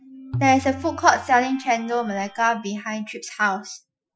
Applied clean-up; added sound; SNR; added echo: classical method Wiener filter.